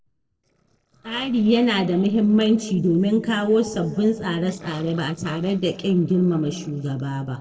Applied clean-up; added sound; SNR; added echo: neural separator model SepFormer DNS4.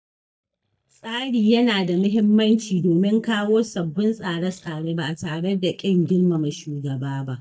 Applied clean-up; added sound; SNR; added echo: neural mask model DeepFilterNet 3.